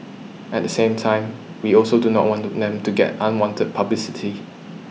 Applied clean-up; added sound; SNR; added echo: none; none; none; none.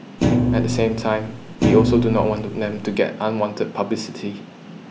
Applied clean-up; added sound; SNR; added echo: none; Thump, thud; -1 dB; none.